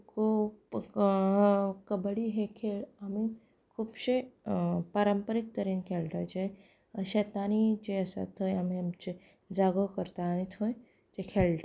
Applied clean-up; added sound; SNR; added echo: none; none; none; none.